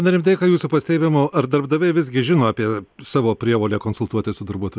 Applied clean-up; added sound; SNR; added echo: none; none; none; none.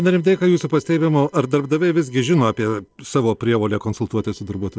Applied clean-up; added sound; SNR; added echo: neural separator model SepFormer DNS4.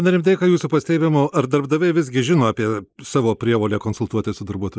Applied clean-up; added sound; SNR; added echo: neural mask model Resemble Enhance denoiser.